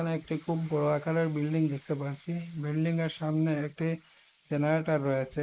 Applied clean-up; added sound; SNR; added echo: neural mask model Resemble Enhance denoiser.